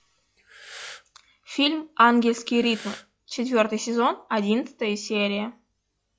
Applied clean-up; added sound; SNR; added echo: classical method log-MMSE.